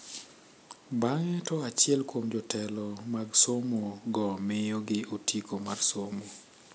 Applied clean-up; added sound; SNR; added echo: none; none; none; none.